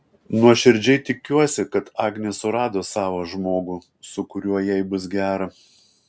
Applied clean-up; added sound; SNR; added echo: none; none; none; none.